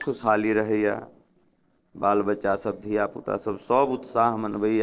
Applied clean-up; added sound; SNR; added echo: neural separator model SepFormer DNS4.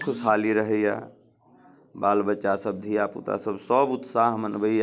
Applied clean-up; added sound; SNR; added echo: none; none; none; none.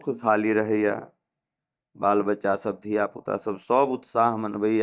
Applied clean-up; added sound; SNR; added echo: neural mask model DeepFilterNet 3.